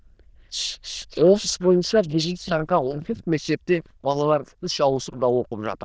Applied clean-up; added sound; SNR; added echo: neural diffusion model UNIVERSE++.